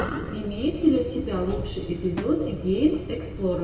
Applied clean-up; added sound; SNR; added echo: none; Snare drum; 16 dB; reverberation time 1.3 s.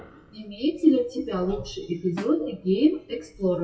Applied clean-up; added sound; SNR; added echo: classical method WPE with log-MMSE.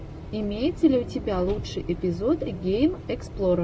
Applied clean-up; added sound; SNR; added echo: none; none; none; none.